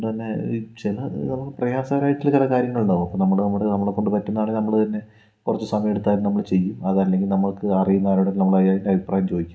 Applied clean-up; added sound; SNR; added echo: none; none; none; none.